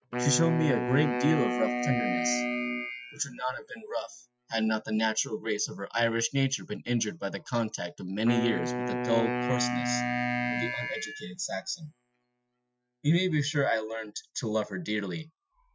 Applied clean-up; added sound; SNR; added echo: classical method Wiener filter.